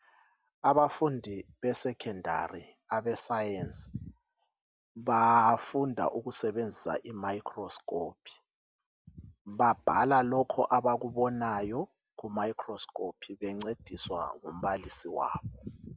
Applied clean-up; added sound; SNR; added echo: none; none; none; none.